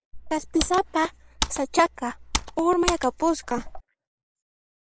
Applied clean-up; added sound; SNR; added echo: neural mask model Resemble Enhance denoiser.